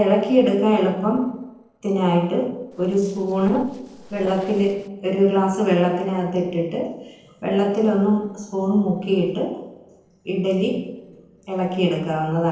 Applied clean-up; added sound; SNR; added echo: neural separator model SepFormer DNS4.